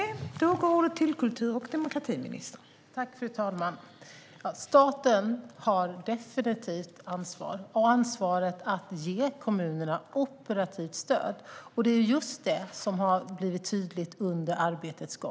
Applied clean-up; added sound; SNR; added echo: none; none; none; none.